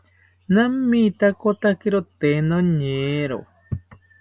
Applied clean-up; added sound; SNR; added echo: none; none; none; none.